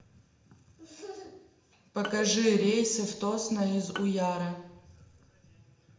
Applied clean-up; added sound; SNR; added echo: none; Bowed string instrument; 17 dB; reverberation time 0.8 s.